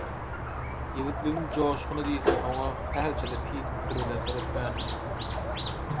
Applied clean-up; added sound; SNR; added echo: none; Squeak; -2 dB; none.